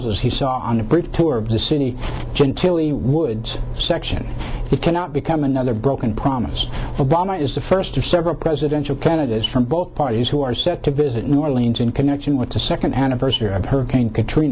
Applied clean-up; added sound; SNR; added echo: none; none; none; none.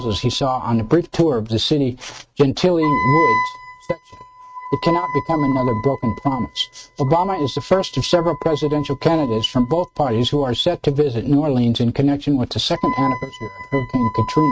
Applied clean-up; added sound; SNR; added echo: neural mask model RNNoise.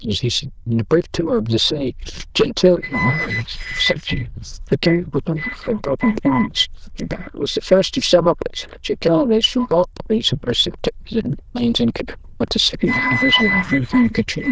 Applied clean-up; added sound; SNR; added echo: neural diffusion model UNIVERSE++.